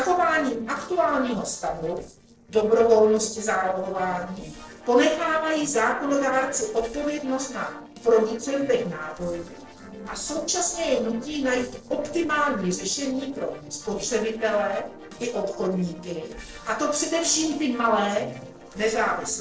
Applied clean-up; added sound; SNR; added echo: neural separator model SepFormer DNS4.